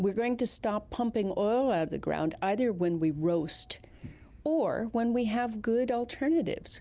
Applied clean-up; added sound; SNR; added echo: none; none; none; none.